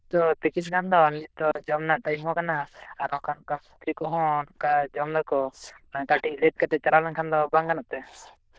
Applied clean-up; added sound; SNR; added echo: neural diffusion model UNIVERSE++.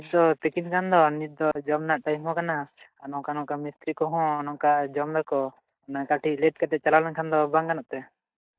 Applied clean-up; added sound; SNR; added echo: neural mask model DeepFilterNet 3.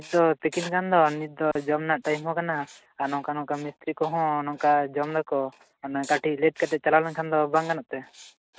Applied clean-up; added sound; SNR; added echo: neural mask model RNNoise.